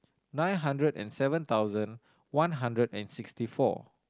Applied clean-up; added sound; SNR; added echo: none; none; none; none.